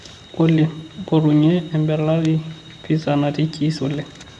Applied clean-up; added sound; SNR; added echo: none; none; none; none.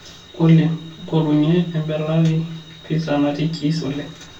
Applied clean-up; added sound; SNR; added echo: none; none; none; reverberation time 0.2 s.